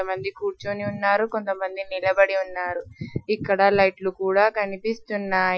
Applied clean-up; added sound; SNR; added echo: classical method Wiener filter.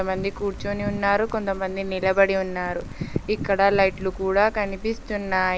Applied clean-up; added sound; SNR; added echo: none; Crackle; 14 dB; none.